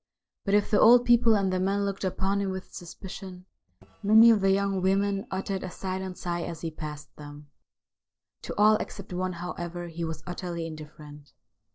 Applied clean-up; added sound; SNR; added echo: neural separator model SepFormer DNS4.